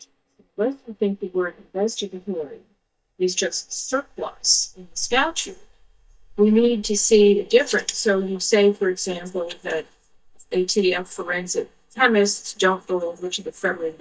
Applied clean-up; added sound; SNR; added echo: neural mask model DeepFilterNet 3.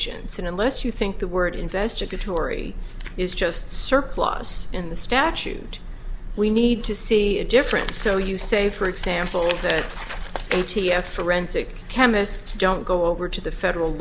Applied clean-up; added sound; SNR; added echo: none; none; none; none.